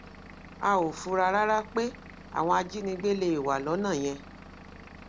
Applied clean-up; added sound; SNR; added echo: none; Engine / Vehicle; 17 dB; none.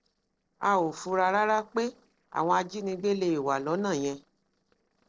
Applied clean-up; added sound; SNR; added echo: neural separator model SepFormer DNS4.